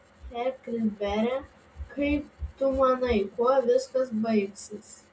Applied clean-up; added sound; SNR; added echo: none; none; none; none.